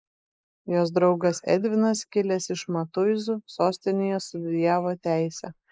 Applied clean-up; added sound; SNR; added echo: neural mask model Resemble Enhance denoiser.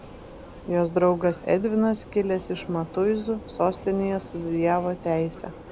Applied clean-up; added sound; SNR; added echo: none; Vehicle; 16 dB; none.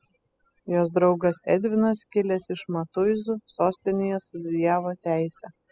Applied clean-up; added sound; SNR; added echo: classical method spectral subtraction.